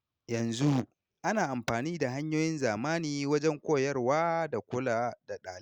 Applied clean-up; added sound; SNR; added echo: none; none; none; none.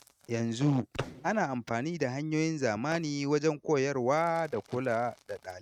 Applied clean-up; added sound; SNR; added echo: neural mask model RNNoise.